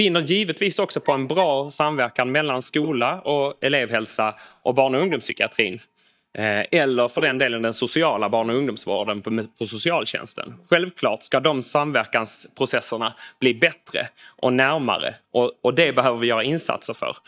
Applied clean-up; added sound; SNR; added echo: neural mask model DeepFilterNet 3.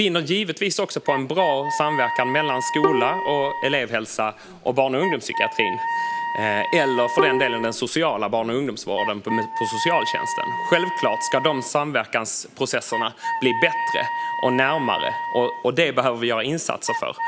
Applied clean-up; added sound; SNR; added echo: none; Wind instrument, woodwind instrument + Bowed string instrument; 4 dB; none.